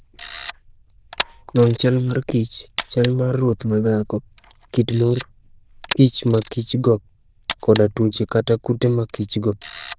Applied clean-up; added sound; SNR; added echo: neural diffusion model UNIVERSE++.